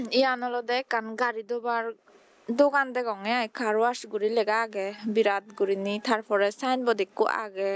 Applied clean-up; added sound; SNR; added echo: none; none; none; none.